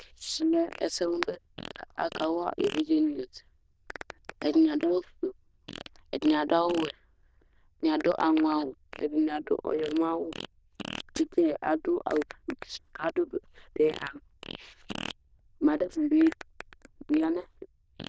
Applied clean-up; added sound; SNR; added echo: neural diffusion model UNIVERSE++.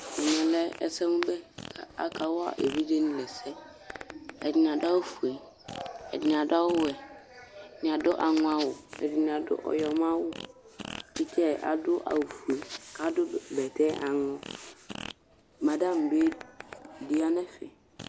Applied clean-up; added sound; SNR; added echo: none; Fart; 18 dB; none.